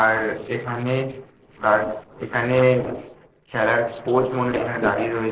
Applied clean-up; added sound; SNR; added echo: neural separator model SepFormer DNS4.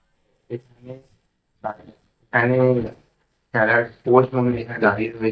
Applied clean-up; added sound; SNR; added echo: neural mask model DeepFilterNet 3.